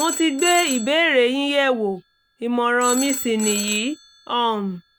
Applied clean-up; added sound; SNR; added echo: none; Telephone; 11 dB; none.